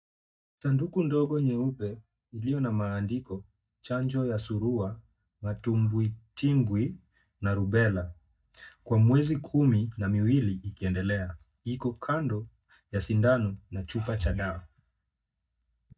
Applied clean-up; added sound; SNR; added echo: neural mask model DeepFilterNet 3.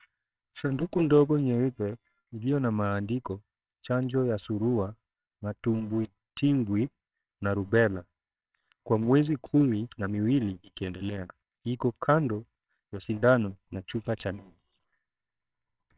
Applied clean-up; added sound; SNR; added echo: neural separator model SepFormer WHAMR!.